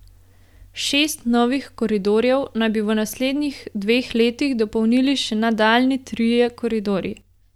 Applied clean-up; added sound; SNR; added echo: none; none; none; none.